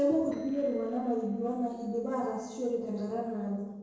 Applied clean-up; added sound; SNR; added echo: neural separator model SepFormer DNS4.